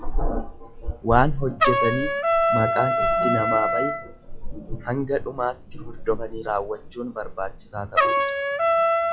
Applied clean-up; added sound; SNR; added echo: classical method log-MMSE.